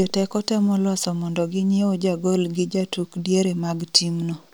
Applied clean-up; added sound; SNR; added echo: none; none; none; none.